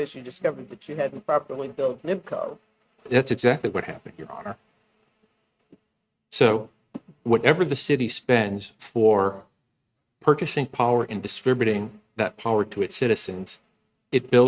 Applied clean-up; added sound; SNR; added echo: neural mask model RNNoise.